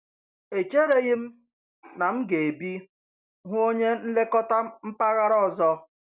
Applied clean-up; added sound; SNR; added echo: none; none; none; none.